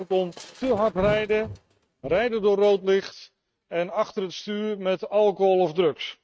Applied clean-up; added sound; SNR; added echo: neural mask model RNNoise.